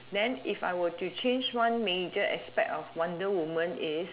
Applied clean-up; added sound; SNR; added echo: none; none; none; none.